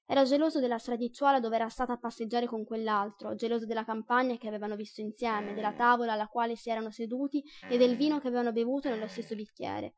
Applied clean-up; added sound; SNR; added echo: classical method Wiener filter.